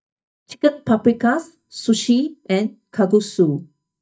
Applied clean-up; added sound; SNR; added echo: neural mask model DeepFilterNet 3.